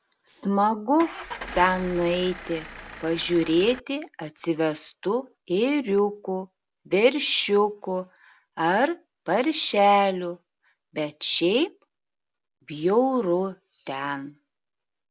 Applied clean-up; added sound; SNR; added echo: none; Engine starting / Car; 13 dB; none.